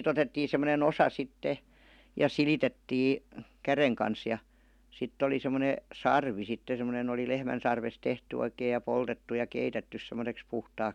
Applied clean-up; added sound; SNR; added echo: none; none; none; none.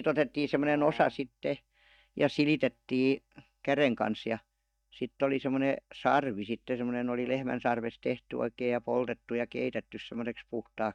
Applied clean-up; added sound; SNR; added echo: neural mask model DeepFilterNet 3.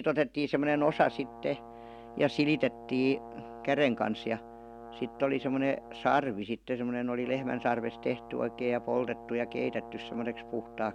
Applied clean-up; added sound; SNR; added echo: none; Brass instrument; 16 dB; none.